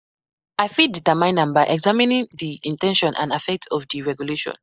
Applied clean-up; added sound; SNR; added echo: neural mask model Resemble Enhance denoiser.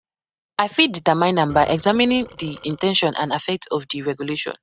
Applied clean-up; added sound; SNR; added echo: neural mask model RNNoise.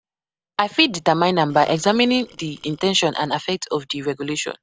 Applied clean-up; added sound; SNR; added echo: neural separator model SepFormer DNS4.